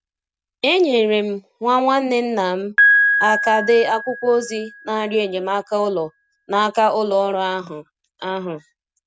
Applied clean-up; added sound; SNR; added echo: none; Piano; 5 dB; none.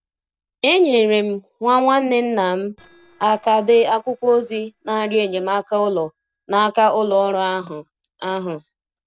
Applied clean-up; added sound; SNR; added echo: neural separator model SepFormer DNS4.